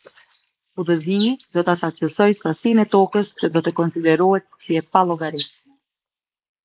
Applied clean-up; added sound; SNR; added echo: neural mask model Resemble Enhance denoiser.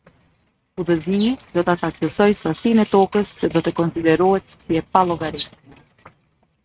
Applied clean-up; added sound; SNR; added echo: neural mask model RNNoise.